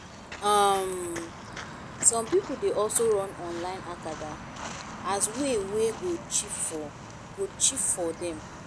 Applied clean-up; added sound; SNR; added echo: none; Walk, footsteps; 12 dB; none.